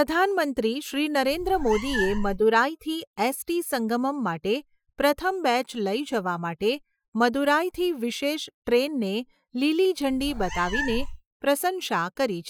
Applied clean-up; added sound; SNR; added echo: classical method Wiener filter.